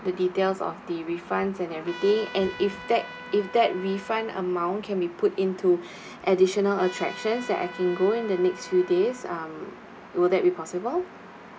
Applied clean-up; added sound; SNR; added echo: none; Trumpet; 16 dB; none.